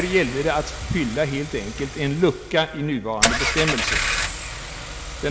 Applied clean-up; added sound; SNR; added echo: none; Engine / Car; 3 dB; none.